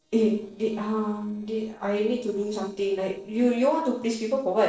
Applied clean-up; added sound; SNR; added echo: neural separator model SepFormer DNS4.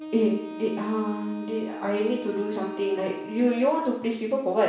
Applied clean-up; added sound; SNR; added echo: none; Wind instrument, woodwind instrument; 12 dB; reverberation time 0.7 s.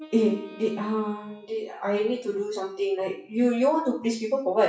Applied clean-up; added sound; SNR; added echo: classical method WPE with log-MMSE.